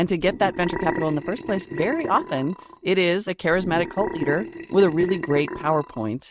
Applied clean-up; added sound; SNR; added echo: neural mask model RNNoise.